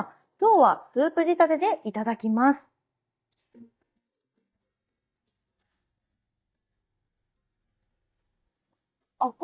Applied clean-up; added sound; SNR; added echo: neural mask model DeepFilterNet 3.